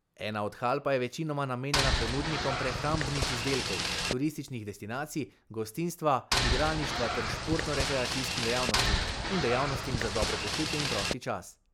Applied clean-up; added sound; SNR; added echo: none; Boat, Water vehicle; -2 dB; none.